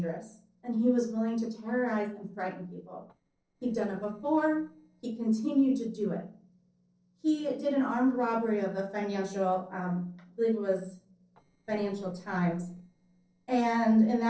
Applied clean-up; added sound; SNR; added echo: neural separator model SepFormer DNS4.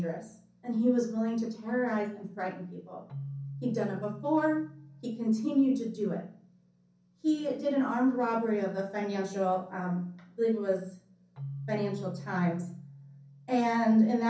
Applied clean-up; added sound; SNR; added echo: none; Keyboard (musical); 17 dB; reverberation time 0.6 s.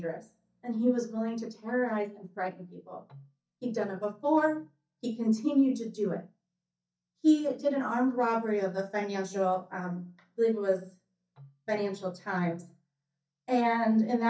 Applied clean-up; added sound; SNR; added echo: neural mask model DeepFilterNet 3.